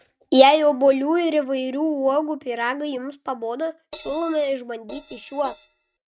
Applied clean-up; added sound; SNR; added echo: neural mask model RNNoise.